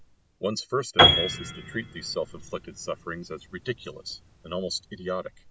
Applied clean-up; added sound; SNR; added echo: none; Piano; -5 dB; none.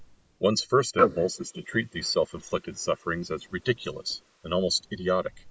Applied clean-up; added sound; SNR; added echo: neural mask model Resemble Enhance denoiser.